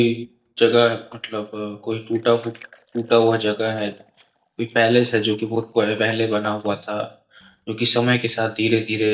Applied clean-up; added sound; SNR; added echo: neural mask model DeepFilterNet 3.